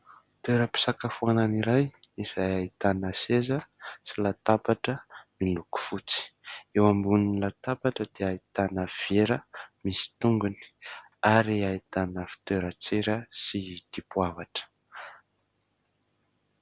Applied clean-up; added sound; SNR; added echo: none; none; none; none.